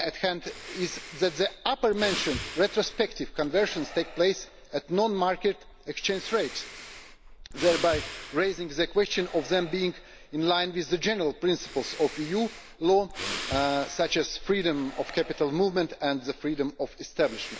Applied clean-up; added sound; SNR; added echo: none; Breathing; 13 dB; none.